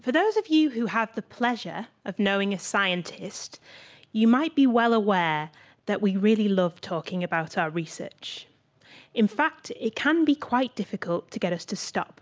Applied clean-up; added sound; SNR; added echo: none; none; none; none.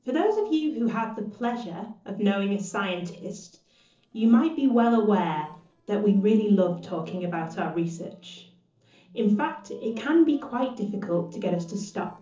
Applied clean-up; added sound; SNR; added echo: neural separator model SepFormer DNS4.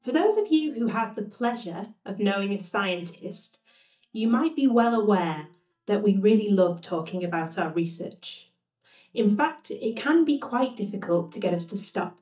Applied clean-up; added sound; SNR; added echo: neural mask model DeepFilterNet 3.